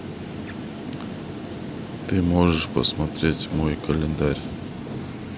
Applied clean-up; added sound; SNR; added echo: none; none; none; none.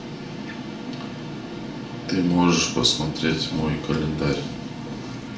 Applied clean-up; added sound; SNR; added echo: none; none; none; reverberation time 0.4 s.